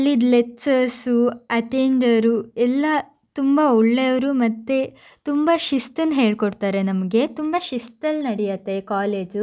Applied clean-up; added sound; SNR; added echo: none; none; none; none.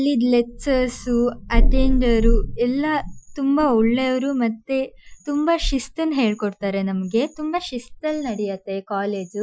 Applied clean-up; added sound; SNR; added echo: classical method Wiener filter.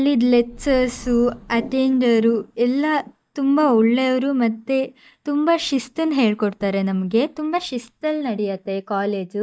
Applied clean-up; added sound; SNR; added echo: neural mask model DeepFilterNet 3.